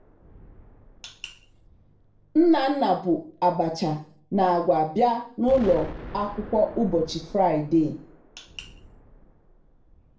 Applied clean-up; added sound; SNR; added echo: none; Explosion; 18 dB; reverberation time 0.4 s.